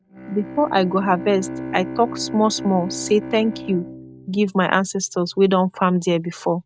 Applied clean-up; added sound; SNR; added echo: neural mask model RNNoise.